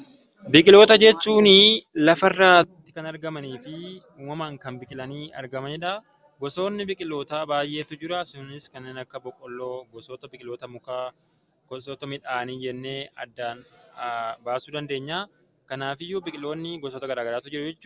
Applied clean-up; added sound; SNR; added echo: none; none; none; none.